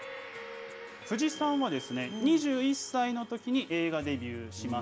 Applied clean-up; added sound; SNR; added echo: none; Gong + Piano; 19 dB; none.